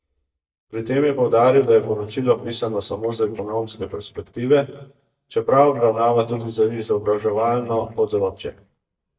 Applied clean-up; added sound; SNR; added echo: neural mask model DeepFilterNet 3.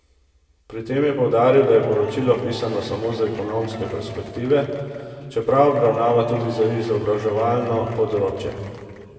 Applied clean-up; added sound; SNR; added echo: none; Applause / Crowd / Cheering; 19 dB; reverberation time 2.2 s.